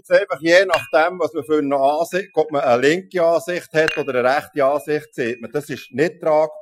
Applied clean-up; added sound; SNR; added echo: classical method Wiener filter.